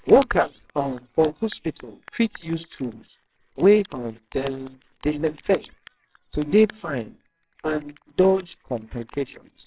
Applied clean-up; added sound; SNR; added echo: neural separator model SepFormer WHAMR!.